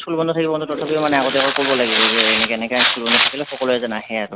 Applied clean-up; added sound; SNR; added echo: none; Tearing; 0 dB; none.